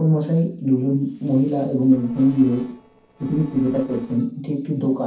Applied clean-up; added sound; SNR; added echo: neural separator model SepFormer DNS4.